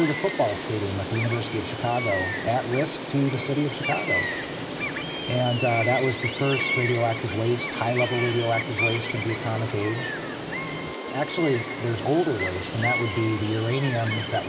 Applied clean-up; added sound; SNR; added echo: none; Gull, seagull; 4 dB; none.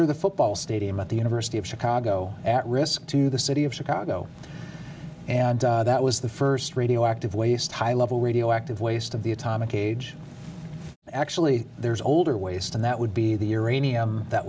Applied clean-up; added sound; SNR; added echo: none; none; none; none.